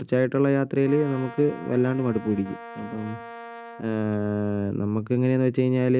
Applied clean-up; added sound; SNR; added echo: neural mask model RNNoise.